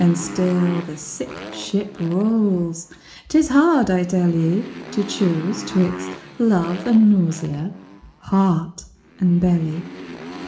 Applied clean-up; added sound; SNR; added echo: none; Motorcycle; 15 dB; reverberation time 0.4 s.